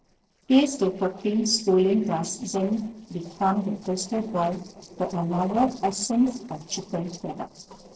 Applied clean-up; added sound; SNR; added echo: neural separator model SepFormer DNS4.